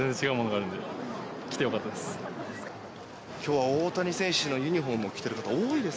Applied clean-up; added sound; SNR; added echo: none; none; none; none.